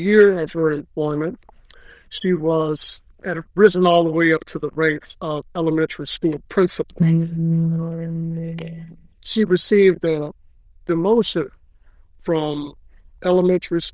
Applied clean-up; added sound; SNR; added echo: neural diffusion model UNIVERSE++.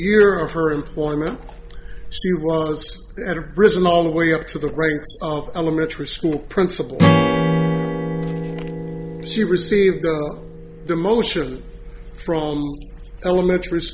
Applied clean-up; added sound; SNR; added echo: none; Strum; 5 dB; none.